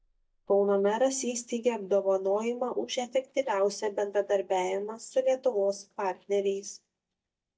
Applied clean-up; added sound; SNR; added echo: neural mask model DeepFilterNet 3.